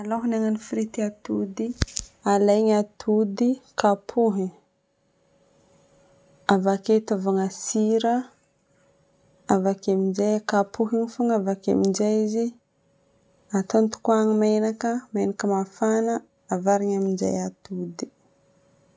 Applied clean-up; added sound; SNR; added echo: none; none; none; none.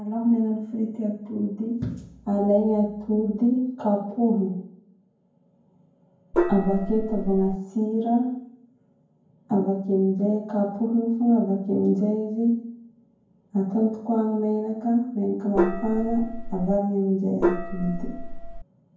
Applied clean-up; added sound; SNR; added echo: none; Gong; 2 dB; reverberation time 0.9 s.